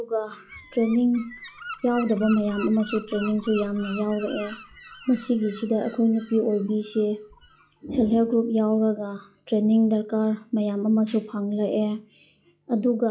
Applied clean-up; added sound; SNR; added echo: classical method log-MMSE.